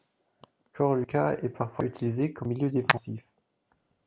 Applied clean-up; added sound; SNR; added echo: none; Hands; 7 dB; none.